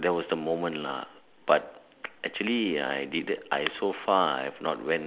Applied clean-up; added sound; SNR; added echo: none; none; none; none.